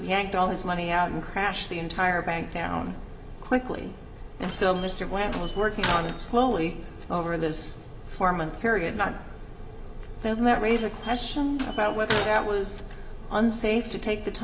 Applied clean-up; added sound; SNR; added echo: none; Slam; 9 dB; reverberation time 2.6 s.